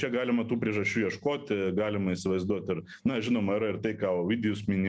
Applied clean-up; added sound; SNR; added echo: none; none; none; none.